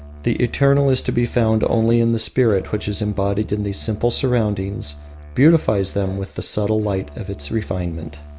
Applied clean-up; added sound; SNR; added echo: none; Musical instrument; 17 dB; none.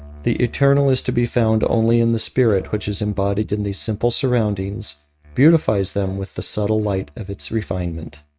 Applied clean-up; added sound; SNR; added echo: neural mask model RNNoise.